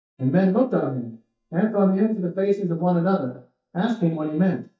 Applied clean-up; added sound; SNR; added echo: neural mask model DeepFilterNet 3.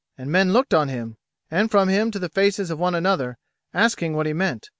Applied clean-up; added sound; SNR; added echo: none; none; none; none.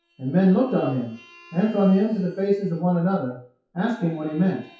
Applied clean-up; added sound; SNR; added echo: classical method WPE with log-MMSE.